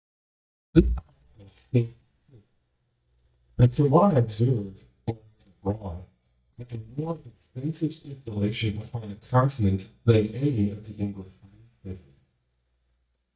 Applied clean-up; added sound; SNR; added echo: neural mask model DeepFilterNet 3.